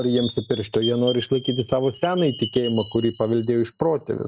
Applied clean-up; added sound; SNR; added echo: neural mask model RNNoise.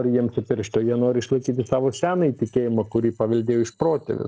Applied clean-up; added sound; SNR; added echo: neural separator model SepFormer DNS4.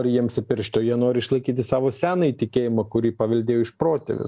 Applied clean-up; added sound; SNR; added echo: none; none; none; none.